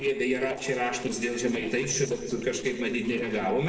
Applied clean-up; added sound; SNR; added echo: neural separator model SepFormer DNS4.